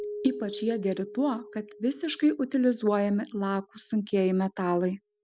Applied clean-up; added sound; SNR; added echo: none; Keyboard (musical); 16 dB; none.